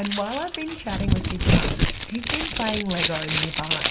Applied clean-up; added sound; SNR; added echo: none; Crumpling, crinkling; -4 dB; reverberation time 0.6 s.